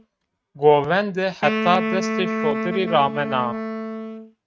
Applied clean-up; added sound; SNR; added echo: neural mask model RNNoise.